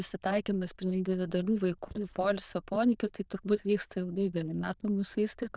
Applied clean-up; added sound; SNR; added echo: neural diffusion model UNIVERSE++.